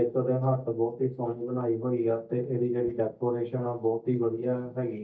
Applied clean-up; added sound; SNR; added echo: neural mask model DeepFilterNet 3.